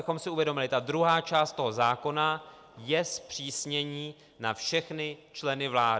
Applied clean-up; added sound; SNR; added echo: none; none; none; none.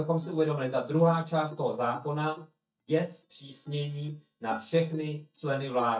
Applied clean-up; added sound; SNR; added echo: neural mask model DeepFilterNet 3.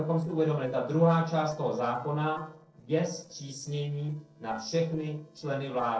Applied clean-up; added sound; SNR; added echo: neural separator model SepFormer DNS4.